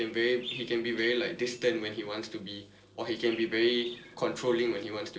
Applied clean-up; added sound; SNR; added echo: neural separator model SepFormer DNS4.